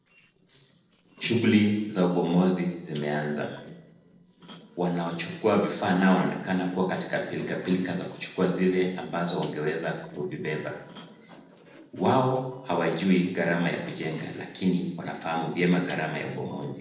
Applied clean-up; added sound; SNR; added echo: neural separator model SepFormer DNS4.